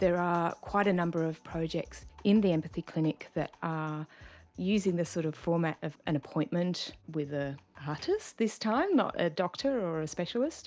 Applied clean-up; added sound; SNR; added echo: none; none; none; none.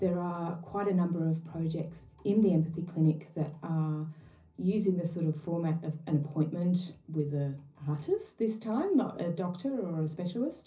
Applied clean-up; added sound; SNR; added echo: none; none; none; reverberation time 0.5 s.